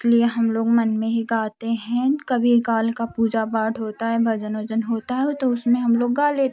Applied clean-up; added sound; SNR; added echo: none; none; none; none.